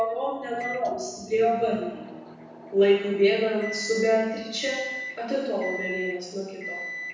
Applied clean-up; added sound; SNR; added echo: none; Microwave oven; 12 dB; reverberation time 1.1 s.